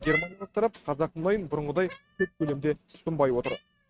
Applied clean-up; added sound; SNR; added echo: neural mask model RNNoise.